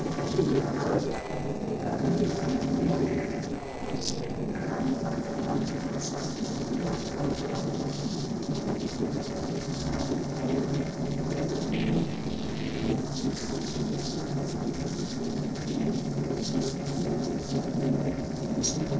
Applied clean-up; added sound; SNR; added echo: neural separator model SepFormer DNS4.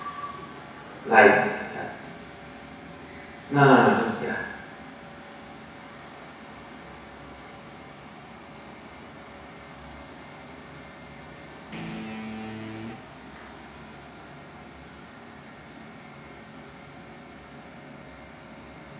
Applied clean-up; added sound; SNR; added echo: none; Guitar; 9 dB; reverberation time 1.1 s.